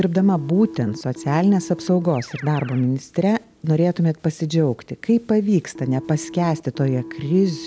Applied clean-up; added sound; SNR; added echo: none; Keyboard (musical); 18 dB; none.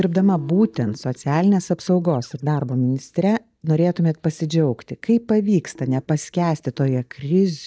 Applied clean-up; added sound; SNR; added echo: neural mask model DeepFilterNet 3.